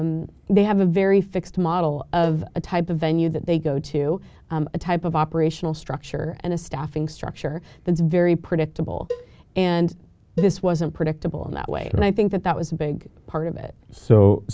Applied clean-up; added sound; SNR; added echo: none; Cowbell; 15 dB; none.